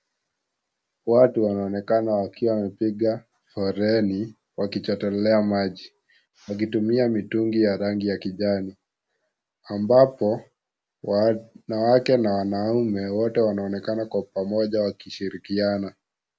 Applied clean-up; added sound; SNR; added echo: none; none; none; none.